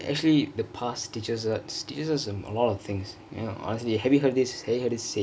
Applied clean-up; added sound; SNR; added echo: none; none; none; none.